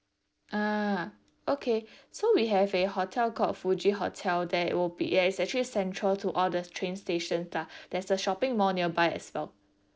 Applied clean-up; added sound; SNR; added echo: neural separator model SepFormer DNS4.